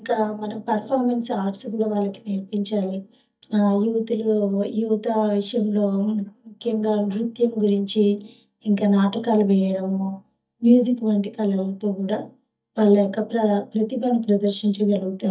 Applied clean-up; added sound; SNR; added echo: neural mask model DeepFilterNet 3.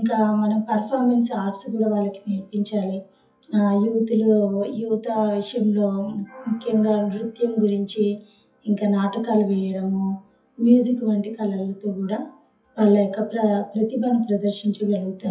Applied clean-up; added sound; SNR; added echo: classical method WPE with log-MMSE.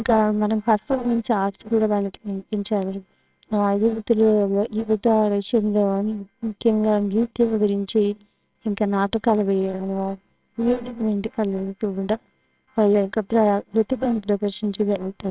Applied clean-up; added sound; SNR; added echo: neural separator model SepFormer WHAMR!.